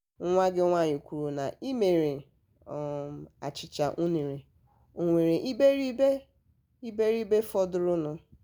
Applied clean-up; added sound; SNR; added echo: none; none; none; none.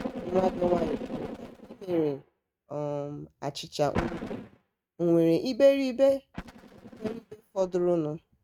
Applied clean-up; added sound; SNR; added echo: neural mask model RNNoise.